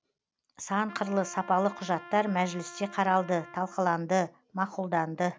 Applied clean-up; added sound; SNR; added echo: none; Trumpet; 18 dB; none.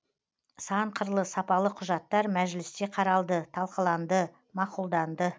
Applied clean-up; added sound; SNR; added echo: none; none; none; none.